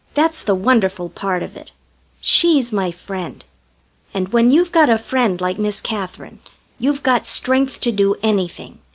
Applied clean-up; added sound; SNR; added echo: none; none; none; none.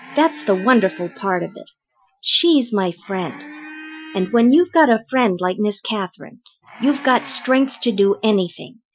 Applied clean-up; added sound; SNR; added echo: classical method Wiener filter.